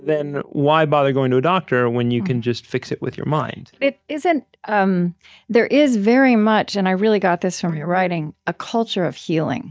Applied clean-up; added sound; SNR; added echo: neural mask model DeepFilterNet 3.